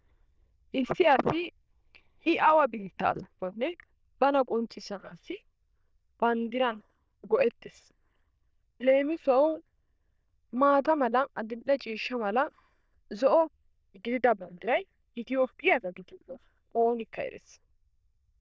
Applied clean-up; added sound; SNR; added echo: neural diffusion model UNIVERSE++.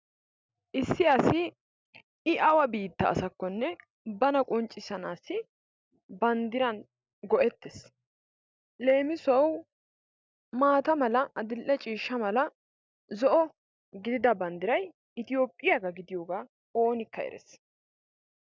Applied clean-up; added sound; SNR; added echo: none; none; none; none.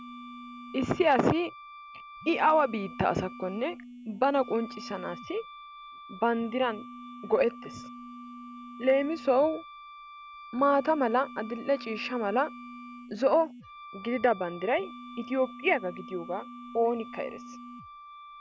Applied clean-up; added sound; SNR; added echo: none; Wind instrument, woodwind instrument + Telephone; 15 dB; none.